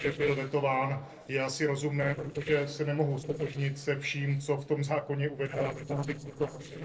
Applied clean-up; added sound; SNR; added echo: neural separator model SepFormer DNS4.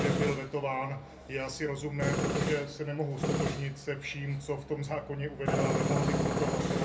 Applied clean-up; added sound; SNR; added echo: none; Tools; -1 dB; reverberation time 0.3 s.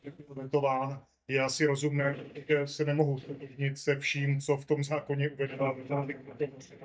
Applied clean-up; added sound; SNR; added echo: neural mask model DeepFilterNet 3.